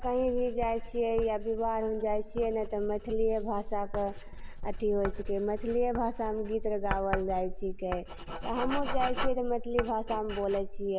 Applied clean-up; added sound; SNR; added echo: none; Writing; 3 dB; none.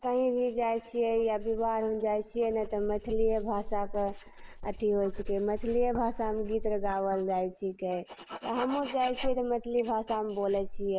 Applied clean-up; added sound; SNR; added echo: neural mask model Resemble Enhance denoiser.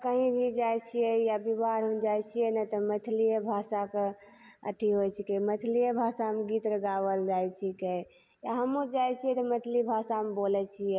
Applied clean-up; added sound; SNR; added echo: none; none; none; none.